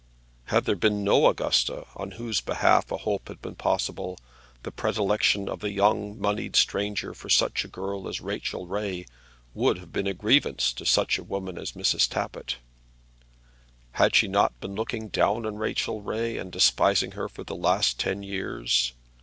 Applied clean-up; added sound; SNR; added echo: none; none; none; none.